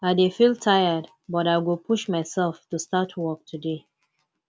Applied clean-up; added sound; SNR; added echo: none; none; none; none.